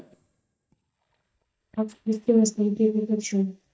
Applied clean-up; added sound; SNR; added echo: neural mask model DeepFilterNet 3.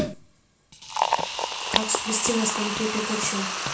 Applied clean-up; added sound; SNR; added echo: none; Liquid; -2 dB; reverberation time 0.4 s.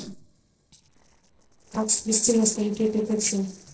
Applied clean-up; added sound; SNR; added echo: neural separator model SepFormer DNS4.